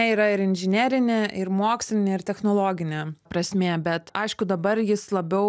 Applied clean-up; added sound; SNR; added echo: none; none; none; none.